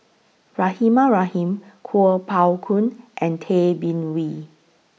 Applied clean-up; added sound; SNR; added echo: none; none; none; none.